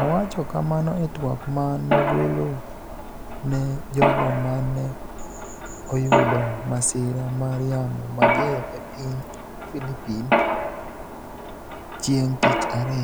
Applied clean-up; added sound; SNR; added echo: none; Mechanisms; 1 dB; none.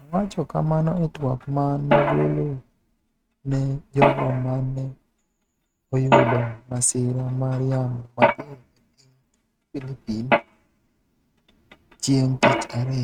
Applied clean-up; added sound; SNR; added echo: neural mask model RNNoise.